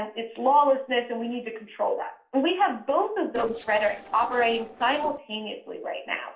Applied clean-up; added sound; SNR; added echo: neural separator model SepFormer DNS4.